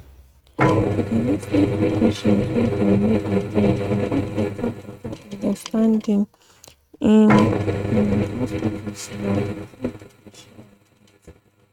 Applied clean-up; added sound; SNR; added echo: neural mask model RNNoise.